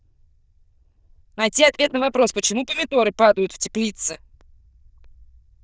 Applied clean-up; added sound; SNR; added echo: neural diffusion model UNIVERSE++.